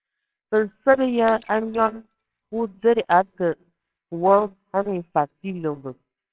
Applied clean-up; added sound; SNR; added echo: neural separator model SepFormer WHAMR!.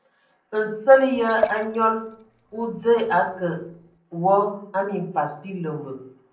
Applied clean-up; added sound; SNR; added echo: neural separator model SepFormer DNS4.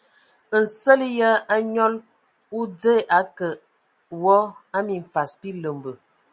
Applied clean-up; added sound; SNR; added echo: none; none; none; none.